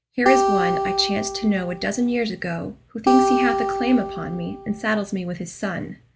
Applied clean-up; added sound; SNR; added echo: none; Acoustic guitar; 1 dB; none.